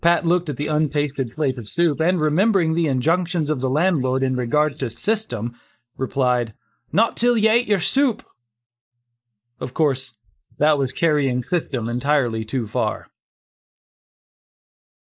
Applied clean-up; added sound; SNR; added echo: neural mask model Resemble Enhance denoiser.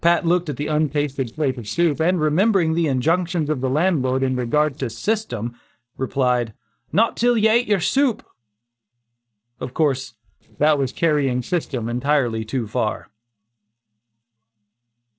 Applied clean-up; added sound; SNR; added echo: neural separator model SepFormer DNS4.